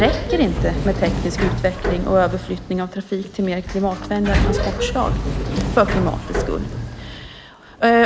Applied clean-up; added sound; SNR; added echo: none; Sliding door; 2 dB; none.